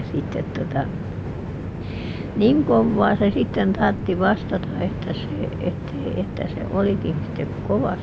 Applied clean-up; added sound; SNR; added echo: none; Train; 7 dB; none.